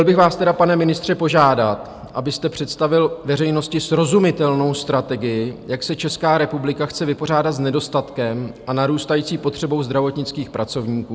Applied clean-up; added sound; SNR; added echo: none; none; none; none.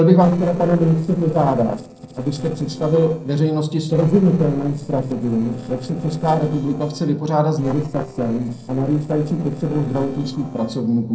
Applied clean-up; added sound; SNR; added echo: neural separator model SepFormer DNS4.